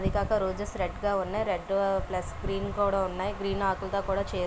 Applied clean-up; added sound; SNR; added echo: none; none; none; none.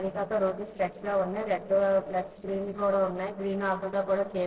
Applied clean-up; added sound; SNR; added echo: neural separator model SepFormer DNS4.